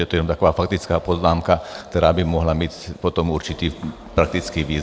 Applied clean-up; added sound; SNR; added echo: none; none; none; none.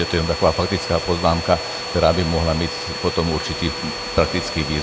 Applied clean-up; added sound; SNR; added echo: none; Domestic sounds, home sounds; 7 dB; none.